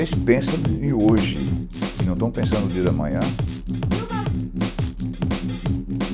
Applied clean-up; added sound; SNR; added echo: none; Drum kit; -2 dB; none.